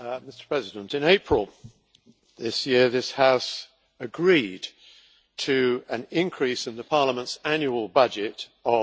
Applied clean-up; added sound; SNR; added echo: none; none; none; none.